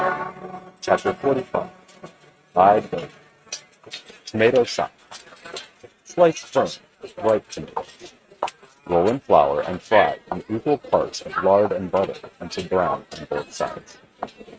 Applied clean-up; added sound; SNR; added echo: neural mask model RNNoise.